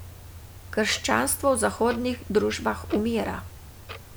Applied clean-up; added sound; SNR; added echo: none; Clock; 14 dB; none.